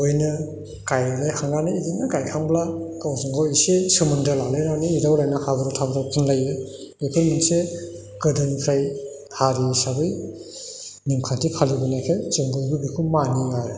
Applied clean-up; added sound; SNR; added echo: none; none; none; none.